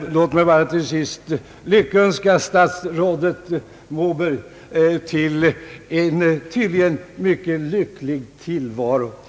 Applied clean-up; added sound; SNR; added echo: none; none; none; none.